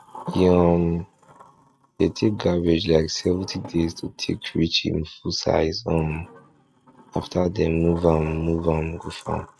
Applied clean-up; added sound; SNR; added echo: neural mask model RNNoise.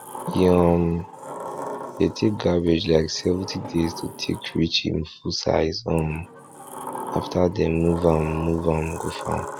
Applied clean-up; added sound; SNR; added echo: none; Sliding door; 12 dB; none.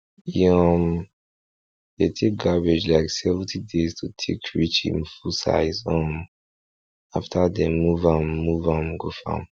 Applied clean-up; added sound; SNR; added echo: none; none; none; none.